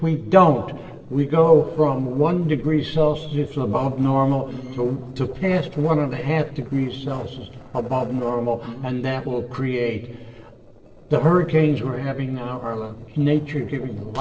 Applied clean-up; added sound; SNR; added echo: neural separator model SepFormer DNS4.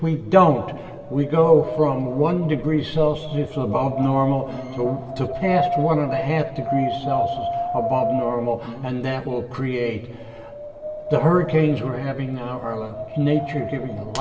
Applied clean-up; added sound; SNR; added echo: none; Wind; 8 dB; reverberation time 2.0 s.